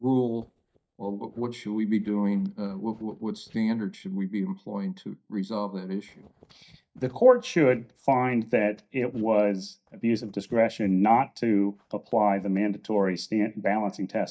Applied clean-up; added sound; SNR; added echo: neural mask model DeepFilterNet 3.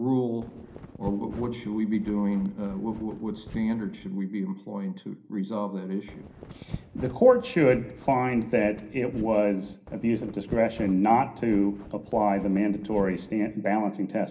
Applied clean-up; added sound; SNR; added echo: none; Wind; 16 dB; reverberation time 0.3 s.